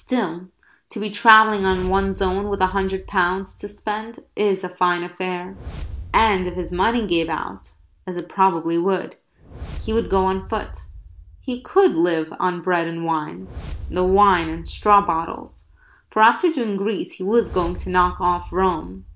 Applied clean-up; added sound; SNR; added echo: none; Whoosh, swoosh, swish; 15 dB; none.